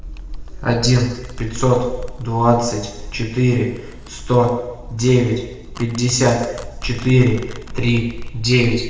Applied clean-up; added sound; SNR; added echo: none; Domestic sounds, home sounds; 11 dB; reverberation time 1.0 s.